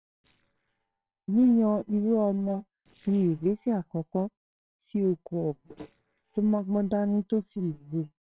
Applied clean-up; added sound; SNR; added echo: neural separator model SepFormer WHAMR!.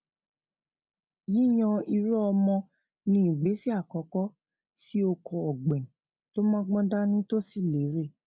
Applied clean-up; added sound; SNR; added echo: none; none; none; none.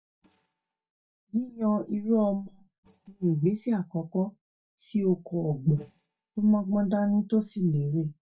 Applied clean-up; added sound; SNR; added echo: neural mask model DeepFilterNet 3.